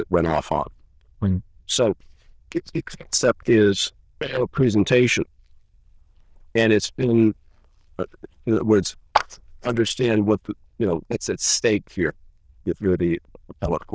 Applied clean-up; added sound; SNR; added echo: neural diffusion model UNIVERSE++.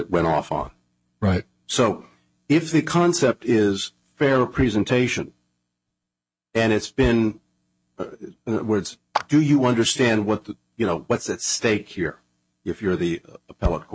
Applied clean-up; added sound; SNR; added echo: neural mask model RNNoise.